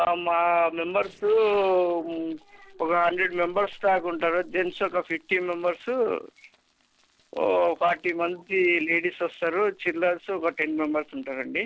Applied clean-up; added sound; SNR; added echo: neural separator model SepFormer DNS4.